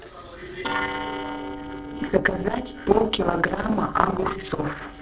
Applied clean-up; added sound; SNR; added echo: neural separator model SepFormer DNS4.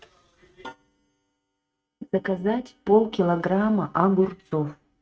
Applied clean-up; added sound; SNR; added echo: neural mask model RNNoise.